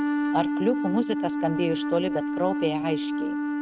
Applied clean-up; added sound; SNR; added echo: neural mask model RNNoise.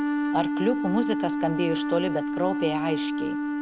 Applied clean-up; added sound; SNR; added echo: none; Wind instrument, woodwind instrument; -1 dB; none.